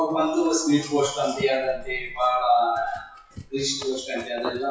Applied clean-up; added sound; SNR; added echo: classical method WPE with log-MMSE.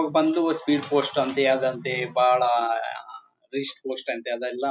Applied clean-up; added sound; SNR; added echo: none; none; none; none.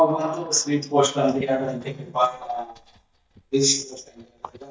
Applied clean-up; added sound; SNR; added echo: neural mask model DeepFilterNet 3.